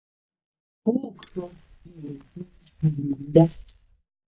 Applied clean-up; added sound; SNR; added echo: neural mask model DeepFilterNet 3.